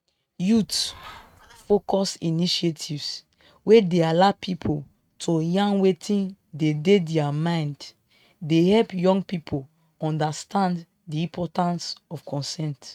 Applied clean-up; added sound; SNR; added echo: neural mask model RNNoise.